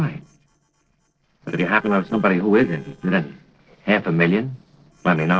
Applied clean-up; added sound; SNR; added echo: neural separator model SepFormer DNS4.